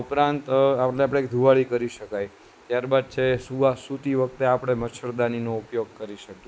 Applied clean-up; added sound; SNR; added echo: none; none; none; none.